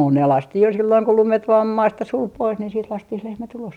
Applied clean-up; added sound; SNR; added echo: none; none; none; none.